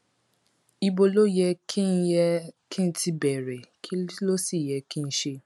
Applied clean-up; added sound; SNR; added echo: none; none; none; none.